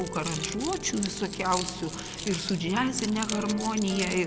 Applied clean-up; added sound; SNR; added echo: none; Keys jangling; 9 dB; none.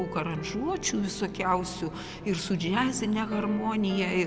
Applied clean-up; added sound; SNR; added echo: none; none; none; none.